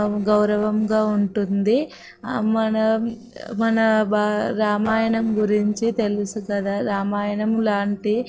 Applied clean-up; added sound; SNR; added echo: neural separator model SepFormer DNS4.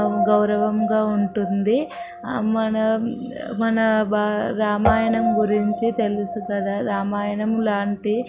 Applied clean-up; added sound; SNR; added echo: none; Guitar; 8 dB; none.